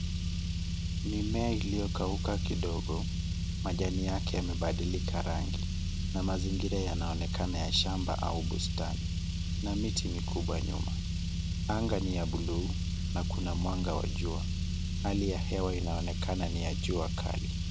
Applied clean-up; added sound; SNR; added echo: none; Car; -4 dB; none.